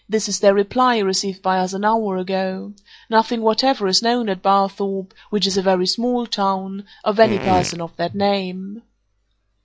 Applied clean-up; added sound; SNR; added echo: classical method log-MMSE.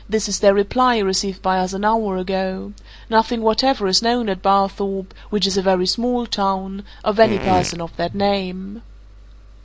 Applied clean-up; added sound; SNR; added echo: none; Fart; 8 dB; none.